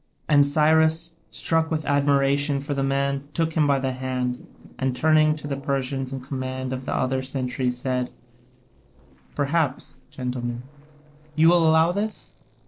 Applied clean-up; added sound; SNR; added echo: neural separator model SepFormer DNS4.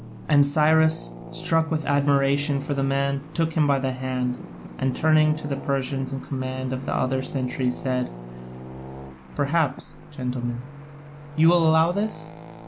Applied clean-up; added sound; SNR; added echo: none; Traffic noise, roadway noise; 13 dB; none.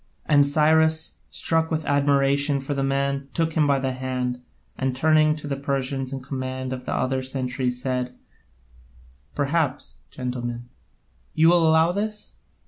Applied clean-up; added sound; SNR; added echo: none; none; none; none.